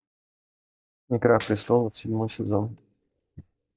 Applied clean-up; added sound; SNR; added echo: neural mask model DeepFilterNet 3.